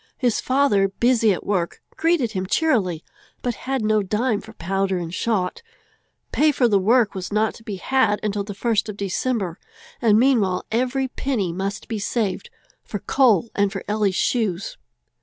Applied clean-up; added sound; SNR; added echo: none; none; none; none.